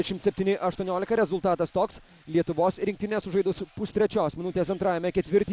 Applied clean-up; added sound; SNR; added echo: none; none; none; none.